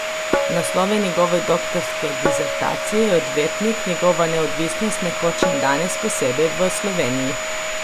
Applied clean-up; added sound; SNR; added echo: none; Tabla + Domestic sounds, home sounds; 2 dB; none.